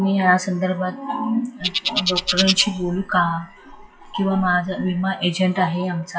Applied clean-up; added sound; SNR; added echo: classical method WPE with log-MMSE.